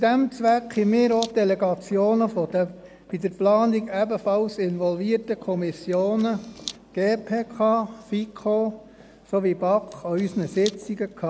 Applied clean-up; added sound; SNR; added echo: none; Camera; 17 dB; none.